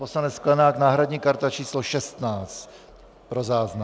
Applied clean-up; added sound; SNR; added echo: none; none; none; none.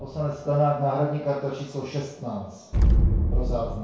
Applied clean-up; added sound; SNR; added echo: none; Explosion; -2 dB; reverberation time 0.6 s.